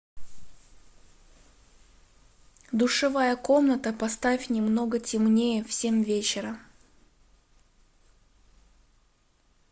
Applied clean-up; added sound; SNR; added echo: none; none; none; none.